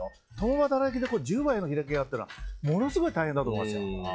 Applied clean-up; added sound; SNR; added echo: classical method log-MMSE.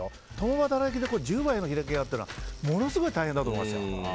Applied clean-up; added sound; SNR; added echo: none; Bicycle; 20 dB; none.